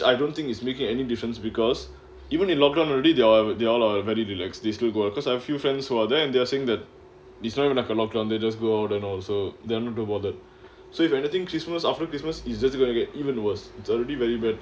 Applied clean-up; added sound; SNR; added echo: none; none; none; none.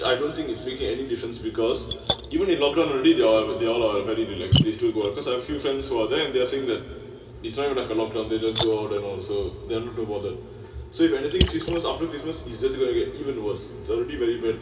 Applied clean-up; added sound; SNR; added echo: none; Splash, splatter; 8 dB; reverberation time 2.5 s.